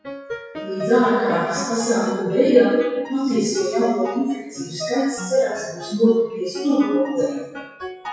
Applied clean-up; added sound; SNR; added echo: classical method WPE with log-MMSE.